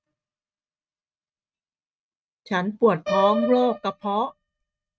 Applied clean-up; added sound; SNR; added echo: neural mask model RNNoise.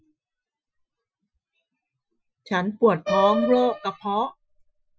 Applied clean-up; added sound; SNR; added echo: classical method Wiener filter.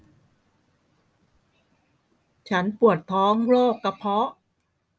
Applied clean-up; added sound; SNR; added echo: none; none; none; none.